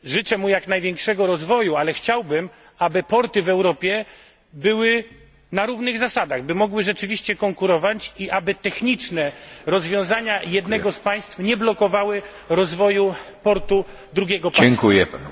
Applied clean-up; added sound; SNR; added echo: none; none; none; none.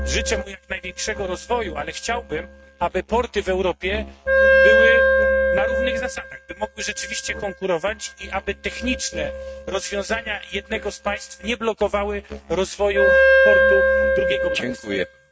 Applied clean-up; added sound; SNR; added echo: neural mask model RNNoise.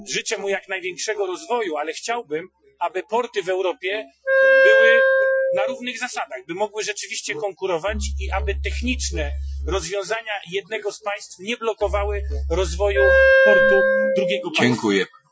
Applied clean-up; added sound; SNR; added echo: classical method Wiener filter.